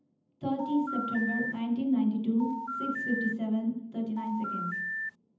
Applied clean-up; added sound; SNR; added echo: none; Telephone; 4 dB; reverberation time 0.8 s.